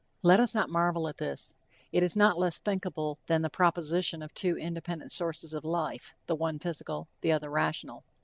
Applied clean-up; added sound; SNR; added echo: none; none; none; none.